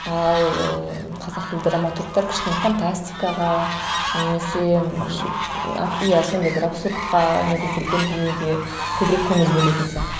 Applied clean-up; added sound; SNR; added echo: none; Fowl; 6 dB; none.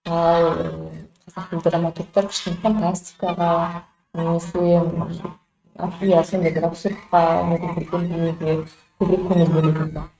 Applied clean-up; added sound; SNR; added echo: neural mask model RNNoise.